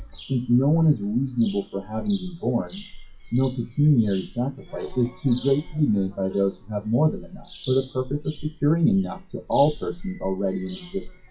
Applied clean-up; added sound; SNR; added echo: classical method WPE with log-MMSE.